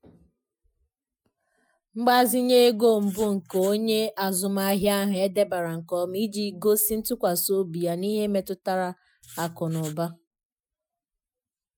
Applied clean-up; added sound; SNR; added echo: classical method Wiener filter.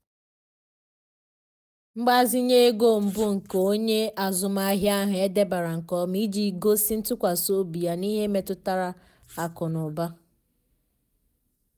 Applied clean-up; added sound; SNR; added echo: neural mask model DeepFilterNet 3.